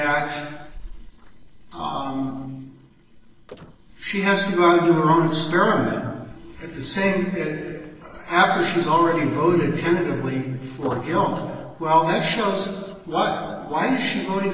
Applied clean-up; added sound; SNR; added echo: neural separator model SepFormer DNS4.